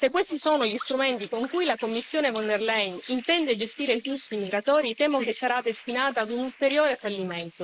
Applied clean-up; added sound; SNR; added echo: neural mask model Resemble Enhance denoiser.